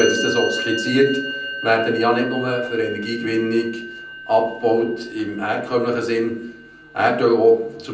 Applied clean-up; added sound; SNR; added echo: none; Musical instrument; 10 dB; reverberation time 0.6 s.